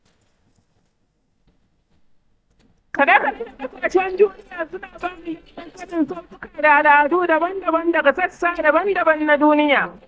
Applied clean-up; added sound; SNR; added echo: neural mask model DeepFilterNet 3.